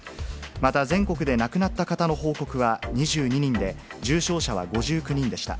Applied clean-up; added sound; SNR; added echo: none; none; none; none.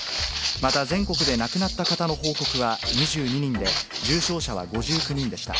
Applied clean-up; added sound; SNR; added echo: none; Walk, footsteps; 2 dB; none.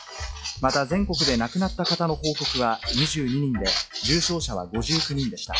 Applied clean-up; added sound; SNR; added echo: classical method log-MMSE.